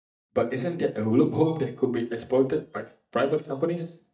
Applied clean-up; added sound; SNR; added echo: neural mask model DeepFilterNet 3.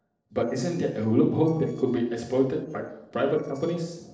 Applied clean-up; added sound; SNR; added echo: neural separator model SepFormer DNS4.